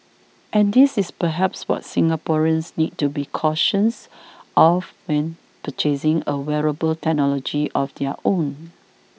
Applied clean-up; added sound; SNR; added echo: none; none; none; none.